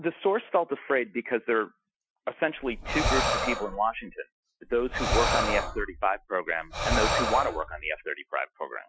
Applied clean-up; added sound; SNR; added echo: classical method Wiener filter.